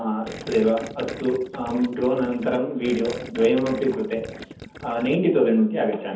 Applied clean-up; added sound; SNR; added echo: none; Gurgling; 14 dB; reverberation time 0.7 s.